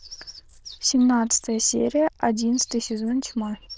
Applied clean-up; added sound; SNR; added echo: neural diffusion model UNIVERSE++.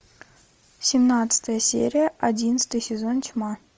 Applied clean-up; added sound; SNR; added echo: none; none; none; none.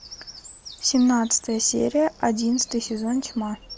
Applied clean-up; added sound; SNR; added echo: none; Bird vocalization, bird call, bird song; 19 dB; none.